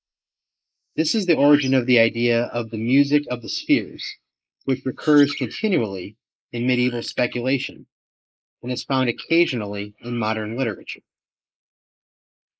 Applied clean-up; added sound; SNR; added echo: neural mask model Resemble Enhance denoiser.